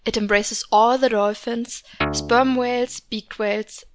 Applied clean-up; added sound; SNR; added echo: none; Guitar; 8 dB; none.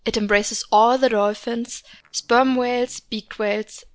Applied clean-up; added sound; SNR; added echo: neural separator model SepFormer DNS4.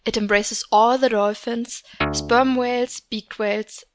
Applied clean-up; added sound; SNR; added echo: neural mask model RNNoise.